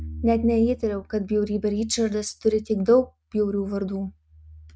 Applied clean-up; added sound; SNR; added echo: neural mask model RNNoise.